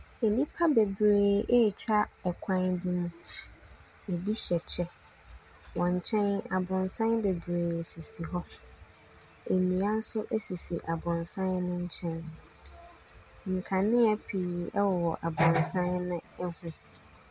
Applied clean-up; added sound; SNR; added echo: none; none; none; none.